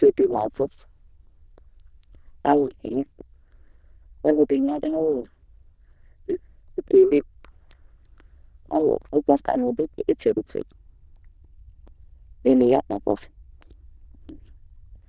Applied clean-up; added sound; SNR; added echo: neural diffusion model UNIVERSE++.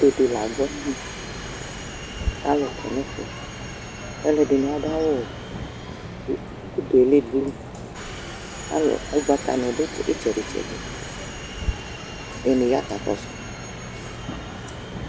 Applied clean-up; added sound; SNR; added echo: none; Subway, metro, underground; 8 dB; none.